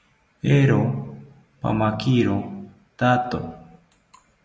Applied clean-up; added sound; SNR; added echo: none; none; none; none.